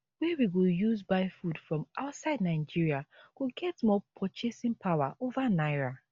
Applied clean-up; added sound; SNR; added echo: none; none; none; none.